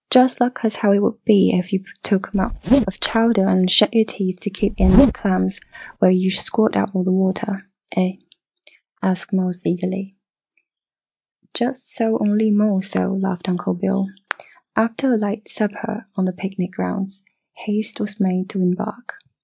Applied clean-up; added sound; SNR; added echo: neural mask model RNNoise.